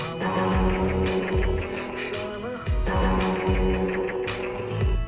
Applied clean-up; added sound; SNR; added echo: none; Guitar; 0 dB; reverberation time 2.7 s.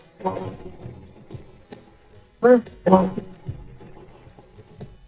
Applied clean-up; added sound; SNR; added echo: neural mask model DeepFilterNet 3.